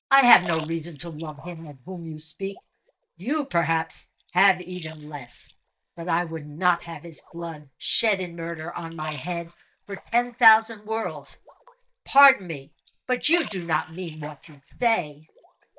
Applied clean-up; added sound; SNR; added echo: neural mask model DeepFilterNet 3.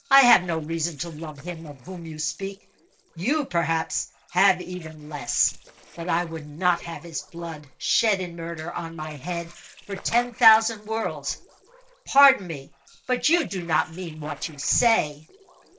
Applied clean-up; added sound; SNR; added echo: neural separator model SepFormer DNS4.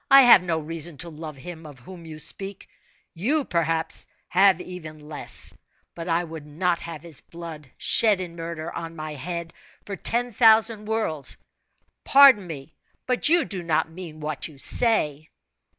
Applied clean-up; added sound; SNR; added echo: none; none; none; none.